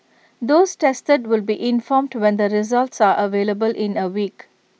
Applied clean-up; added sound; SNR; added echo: none; none; none; none.